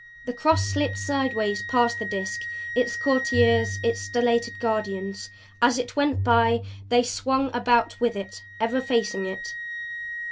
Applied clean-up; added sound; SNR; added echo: none; Wind instrument, woodwind instrument + Bowed string instrument; 8 dB; none.